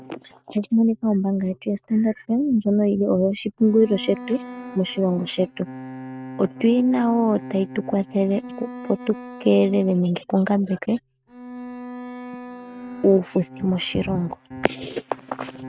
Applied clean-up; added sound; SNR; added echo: neural mask model RNNoise.